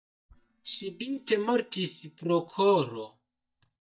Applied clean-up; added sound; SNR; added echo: neural mask model DeepFilterNet 3.